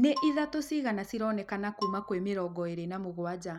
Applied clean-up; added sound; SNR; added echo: none; Marimba, xylophone; 11 dB; none.